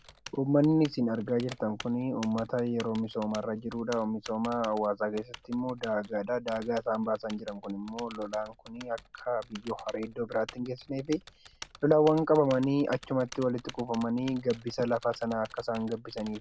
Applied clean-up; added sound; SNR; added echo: none; Typing; 20 dB; none.